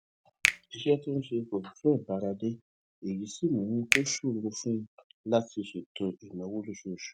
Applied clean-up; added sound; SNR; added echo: none; Finger snapping; 4 dB; none.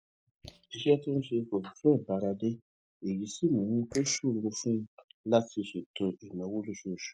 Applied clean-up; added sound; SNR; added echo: neural mask model Resemble Enhance denoiser.